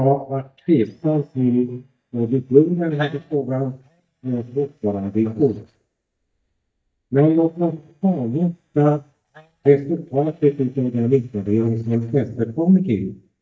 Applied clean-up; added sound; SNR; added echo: neural mask model DeepFilterNet 3.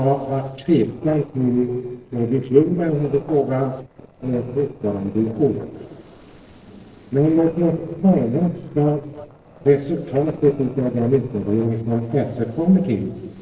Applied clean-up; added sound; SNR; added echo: neural separator model SepFormer DNS4.